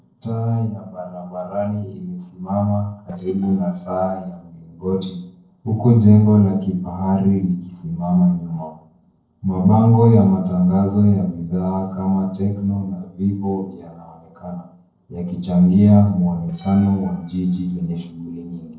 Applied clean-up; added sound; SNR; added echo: neural separator model SepFormer DNS4.